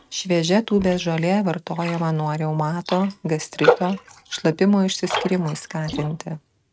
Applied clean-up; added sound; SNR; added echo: neural mask model RNNoise.